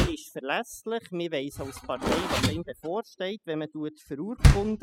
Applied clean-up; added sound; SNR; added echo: classical method spectral subtraction.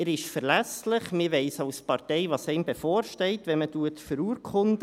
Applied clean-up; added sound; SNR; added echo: none; none; none; none.